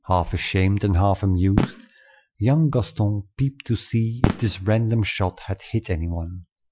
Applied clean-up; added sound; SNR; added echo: classical method Wiener filter.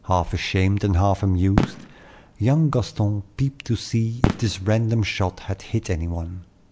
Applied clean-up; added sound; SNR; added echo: none; Fireworks; 8 dB; none.